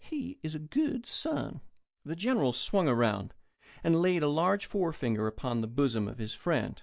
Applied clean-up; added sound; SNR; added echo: none; none; none; none.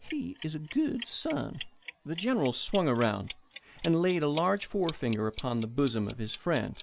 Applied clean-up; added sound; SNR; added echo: none; Clock; 17 dB; none.